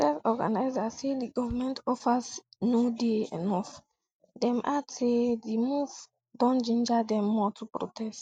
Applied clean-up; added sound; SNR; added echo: neural mask model DeepFilterNet 3.